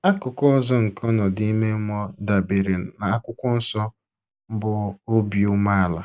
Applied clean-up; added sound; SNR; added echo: none; none; none; none.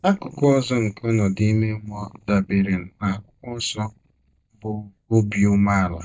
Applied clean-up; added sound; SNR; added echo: neural mask model DeepFilterNet 3.